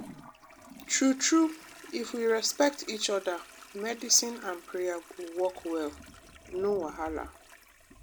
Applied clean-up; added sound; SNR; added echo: none; Toilet flush; 19 dB; none.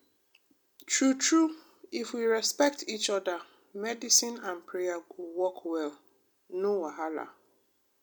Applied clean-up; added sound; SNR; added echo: none; none; none; none.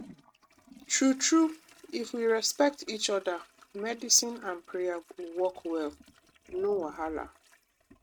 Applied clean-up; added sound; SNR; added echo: neural mask model RNNoise.